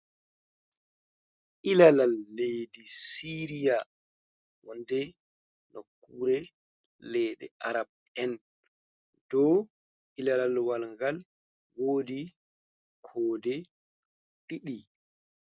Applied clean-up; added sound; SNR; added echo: none; none; none; none.